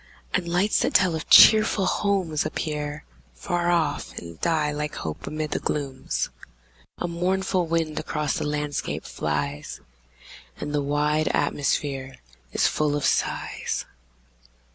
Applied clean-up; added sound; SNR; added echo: none; none; none; none.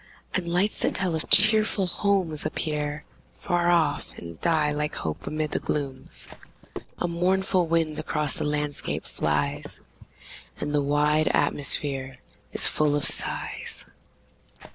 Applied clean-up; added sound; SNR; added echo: neural separator model SepFormer DNS4.